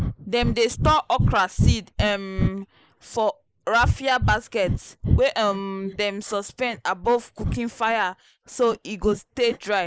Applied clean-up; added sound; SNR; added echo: neural mask model Resemble Enhance denoiser.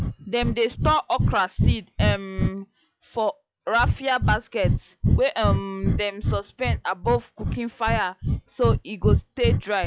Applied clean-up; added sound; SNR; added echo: classical method log-MMSE.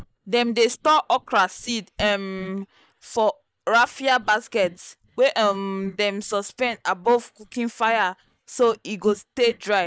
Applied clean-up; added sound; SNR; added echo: neural mask model DeepFilterNet 3.